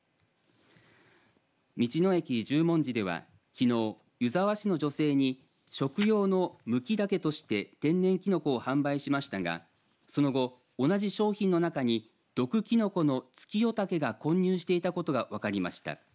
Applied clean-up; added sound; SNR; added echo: none; none; none; none.